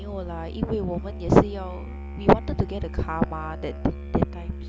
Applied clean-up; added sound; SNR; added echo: none; Musical instrument; 9 dB; none.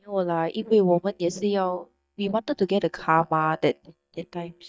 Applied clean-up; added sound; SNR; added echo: neural mask model DeepFilterNet 3.